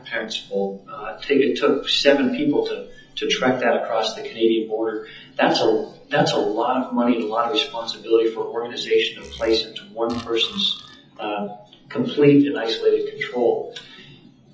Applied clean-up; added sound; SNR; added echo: classical method WPE with log-MMSE.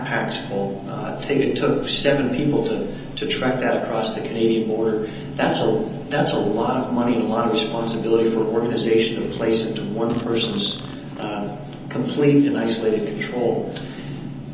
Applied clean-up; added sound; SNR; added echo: none; Fart; 18 dB; reverberation time 0.9 s.